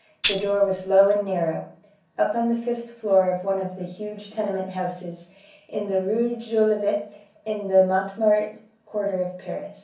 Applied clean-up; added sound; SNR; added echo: none; Tambourine; 7 dB; reverberation time 0.6 s.